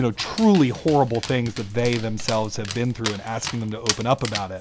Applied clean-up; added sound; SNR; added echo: none; Dog; 10 dB; none.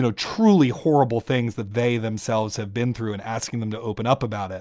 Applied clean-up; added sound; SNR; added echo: none; none; none; none.